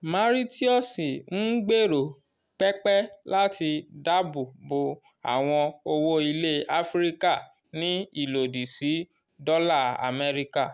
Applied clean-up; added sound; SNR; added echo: none; none; none; none.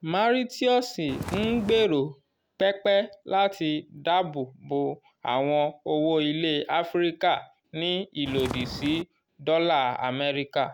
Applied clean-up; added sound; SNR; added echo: none; Walk, footsteps; 9 dB; none.